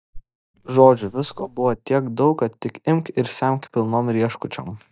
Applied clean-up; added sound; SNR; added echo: neural mask model DeepFilterNet 3.